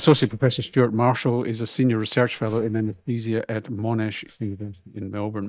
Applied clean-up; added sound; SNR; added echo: neural mask model DeepFilterNet 3.